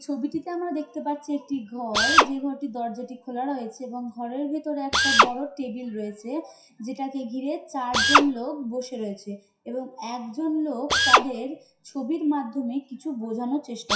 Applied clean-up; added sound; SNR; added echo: classical method WPE with log-MMSE.